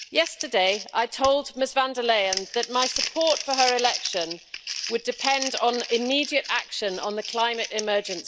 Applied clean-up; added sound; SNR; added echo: none; Crumpling, crinkling; 8 dB; none.